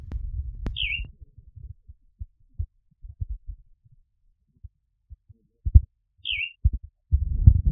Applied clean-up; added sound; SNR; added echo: classical method spectral subtraction.